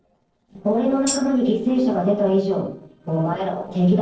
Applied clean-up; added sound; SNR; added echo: neural separator model SepFormer DNS4.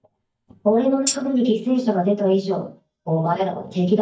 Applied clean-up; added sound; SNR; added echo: neural mask model DeepFilterNet 3.